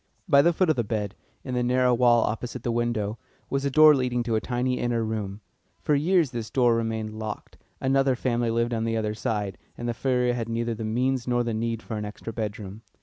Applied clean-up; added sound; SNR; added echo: none; none; none; none.